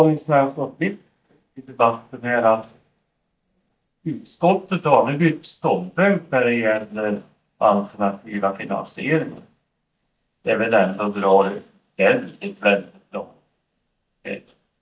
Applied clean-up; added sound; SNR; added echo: neural mask model DeepFilterNet 3.